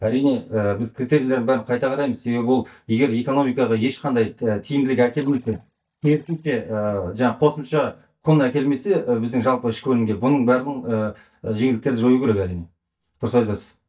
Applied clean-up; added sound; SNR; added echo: neural mask model DeepFilterNet 3.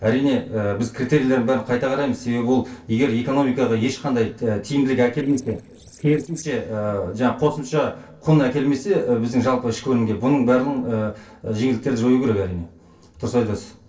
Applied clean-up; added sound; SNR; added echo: neural separator model SepFormer DNS4.